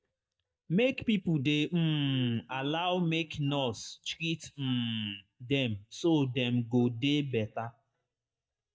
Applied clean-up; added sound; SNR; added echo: neural mask model DeepFilterNet 3.